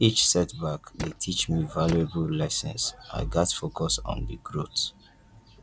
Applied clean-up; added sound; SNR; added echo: none; Tools; 12 dB; none.